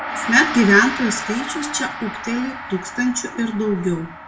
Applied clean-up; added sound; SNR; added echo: none; Gong; 9 dB; reverberation time 0.3 s.